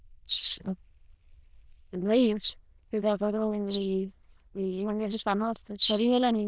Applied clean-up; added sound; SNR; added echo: neural diffusion model UNIVERSE++.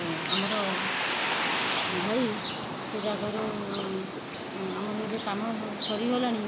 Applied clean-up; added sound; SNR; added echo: none; Bird; -2 dB; none.